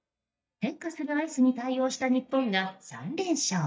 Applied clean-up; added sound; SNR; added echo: neural mask model DeepFilterNet 3.